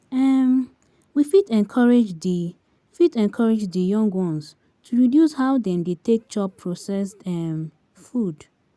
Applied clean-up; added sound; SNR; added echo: none; none; none; none.